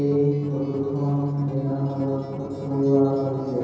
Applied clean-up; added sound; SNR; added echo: none; Acoustic guitar; 15 dB; reverberation time 2.2 s.